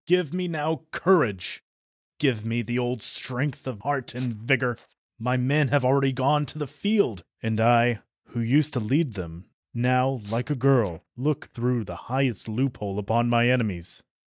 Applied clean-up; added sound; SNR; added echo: neural mask model DeepFilterNet 3.